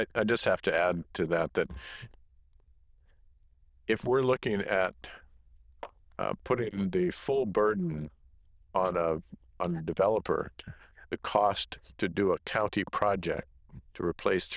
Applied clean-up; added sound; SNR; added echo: neural diffusion model UNIVERSE++.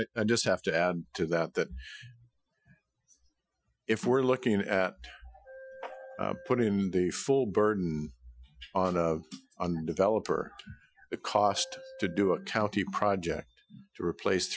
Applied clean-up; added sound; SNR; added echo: classical method Wiener filter.